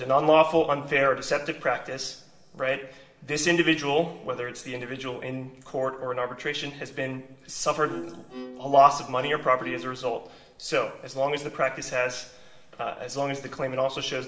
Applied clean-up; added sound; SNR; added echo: none; Bowed string instrument; 14 dB; reverberation time 2.0 s.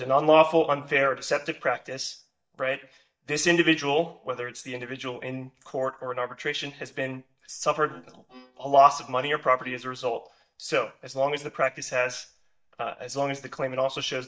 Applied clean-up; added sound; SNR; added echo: neural mask model DeepFilterNet 3.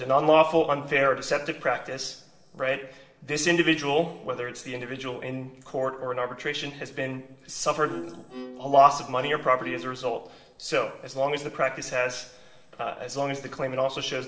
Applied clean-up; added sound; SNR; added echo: neural separator model SepFormer DNS4.